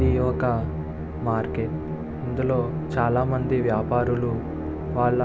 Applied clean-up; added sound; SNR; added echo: none; Musical instrument; 3 dB; none.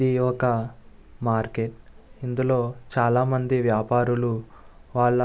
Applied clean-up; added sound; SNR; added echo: none; none; none; none.